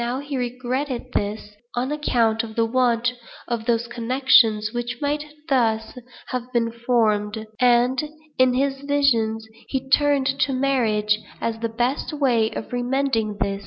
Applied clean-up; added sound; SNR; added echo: none; none; none; none.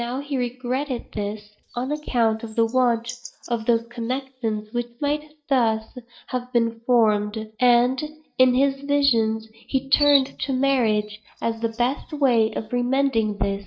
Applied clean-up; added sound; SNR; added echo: neural mask model DeepFilterNet 3.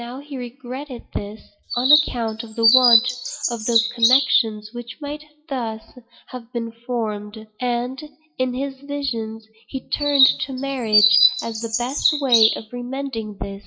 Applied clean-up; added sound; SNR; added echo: classical method WPE with log-MMSE.